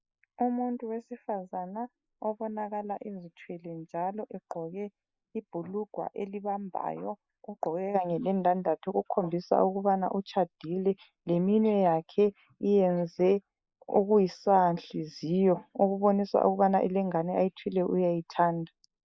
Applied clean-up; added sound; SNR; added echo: neural mask model Resemble Enhance denoiser.